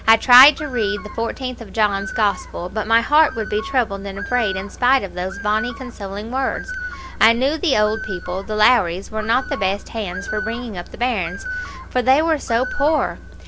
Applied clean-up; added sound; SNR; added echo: none; Bird; 13 dB; none.